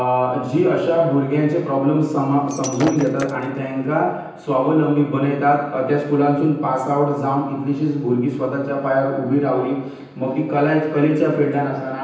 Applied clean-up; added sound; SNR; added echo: none; Shatter; 13 dB; reverberation time 0.9 s.